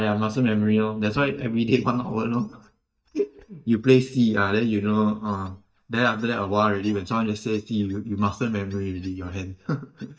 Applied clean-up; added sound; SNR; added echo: neural mask model DeepFilterNet 3.